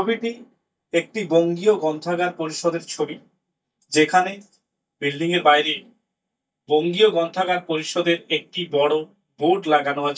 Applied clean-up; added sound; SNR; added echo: neural mask model DeepFilterNet 3.